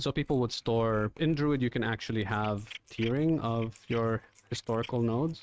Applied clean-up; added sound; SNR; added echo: neural mask model RNNoise.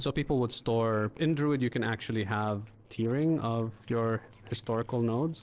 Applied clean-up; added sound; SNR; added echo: neural separator model SepFormer DNS4.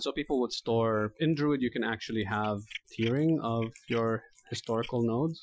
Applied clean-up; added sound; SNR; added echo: classical method Wiener filter.